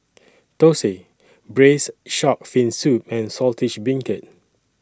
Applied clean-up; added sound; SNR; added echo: none; none; none; none.